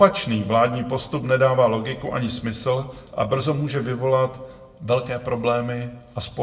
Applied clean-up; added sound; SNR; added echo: none; none; none; reverberation time 0.5 s.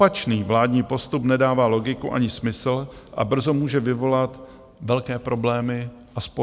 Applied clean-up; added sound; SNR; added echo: none; none; none; none.